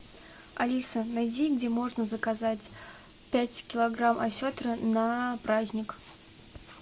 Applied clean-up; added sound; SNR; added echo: none; none; none; none.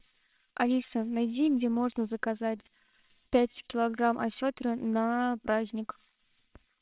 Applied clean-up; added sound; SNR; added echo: neural separator model SepFormer WHAMR!.